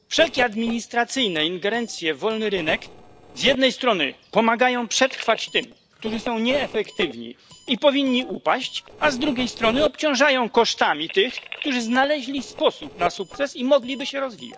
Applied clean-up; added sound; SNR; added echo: neural separator model SepFormer DNS4.